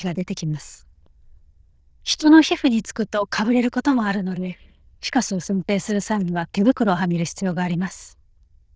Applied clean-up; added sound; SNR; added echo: neural diffusion model UNIVERSE++.